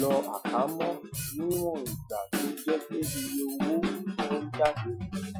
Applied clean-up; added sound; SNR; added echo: classical method Wiener filter.